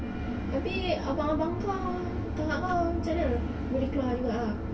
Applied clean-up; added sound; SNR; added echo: none; Sliding door; 18 dB; reverberation time 0.2 s.